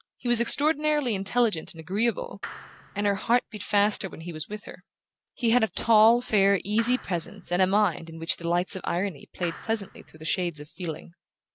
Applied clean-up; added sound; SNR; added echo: none; Clapping; 16 dB; none.